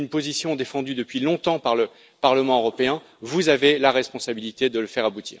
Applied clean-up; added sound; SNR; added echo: none; none; none; none.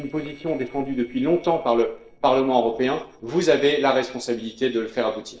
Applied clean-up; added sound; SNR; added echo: neural separator model SepFormer DNS4.